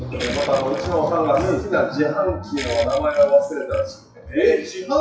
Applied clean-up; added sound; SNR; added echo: classical method WPE with log-MMSE.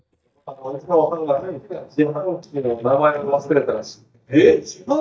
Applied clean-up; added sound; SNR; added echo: neural mask model DeepFilterNet 3.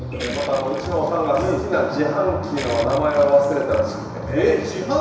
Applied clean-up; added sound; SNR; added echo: none; Gurgling; 16 dB; reverberation time 1.0 s.